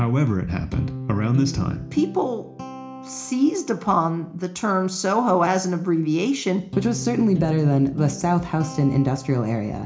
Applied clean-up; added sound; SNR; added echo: none; Guitar; 13 dB; reverberation time 0.4 s.